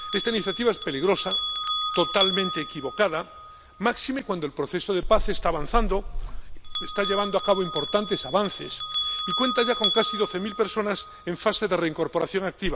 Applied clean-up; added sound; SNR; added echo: none; Bell; 1 dB; none.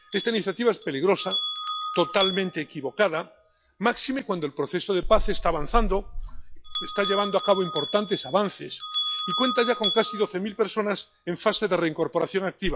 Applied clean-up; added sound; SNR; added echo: classical method log-MMSE.